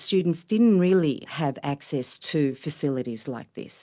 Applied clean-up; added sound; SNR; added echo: none; none; none; none.